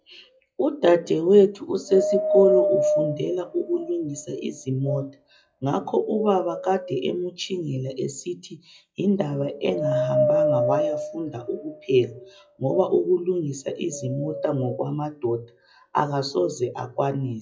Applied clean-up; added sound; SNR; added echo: classical method WPE with log-MMSE.